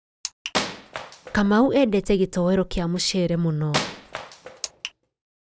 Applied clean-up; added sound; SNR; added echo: none; Wood; 9 dB; none.